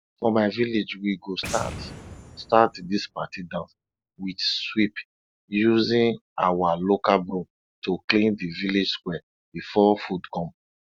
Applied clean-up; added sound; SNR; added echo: none; Boom; 16 dB; none.